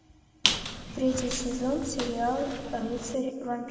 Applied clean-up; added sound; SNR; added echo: none; Squeak; 3 dB; reverberation time 2.1 s.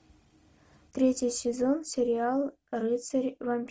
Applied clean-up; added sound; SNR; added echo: none; none; none; none.